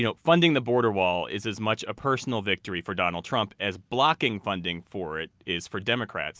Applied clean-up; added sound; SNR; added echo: none; none; none; none.